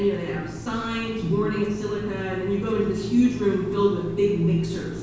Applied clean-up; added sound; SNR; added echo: none; Engine; 17 dB; reverberation time 1.2 s.